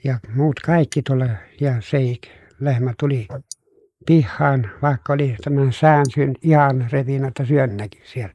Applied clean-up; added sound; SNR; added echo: neural mask model Resemble Enhance denoiser.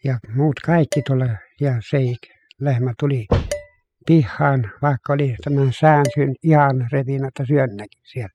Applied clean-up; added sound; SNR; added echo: classical method spectral subtraction.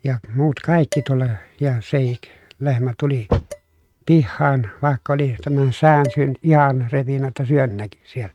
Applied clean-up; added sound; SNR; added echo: neural mask model RNNoise.